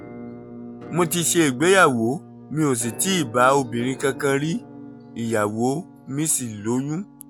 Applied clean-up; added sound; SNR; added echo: none; Musical instrument; 16 dB; none.